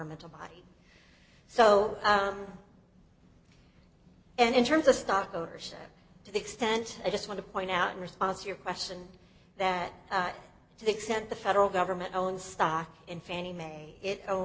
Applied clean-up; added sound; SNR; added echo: none; none; none; none.